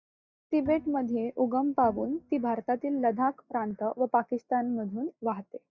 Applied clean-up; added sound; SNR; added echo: neural mask model DeepFilterNet 3.